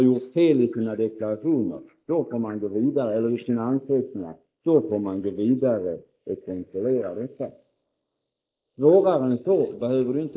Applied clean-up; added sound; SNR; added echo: neural mask model Resemble Enhance denoiser.